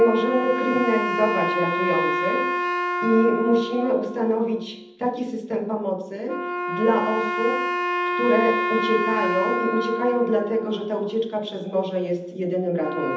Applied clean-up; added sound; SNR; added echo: none; Wind instrument, woodwind instrument; 3 dB; reverberation time 0.8 s.